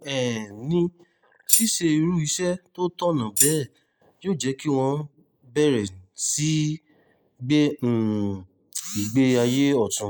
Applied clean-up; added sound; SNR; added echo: neural mask model Resemble Enhance denoiser.